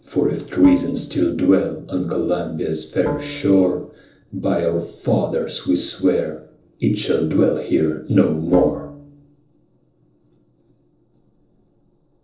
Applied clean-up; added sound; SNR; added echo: neural separator model SepFormer DNS4.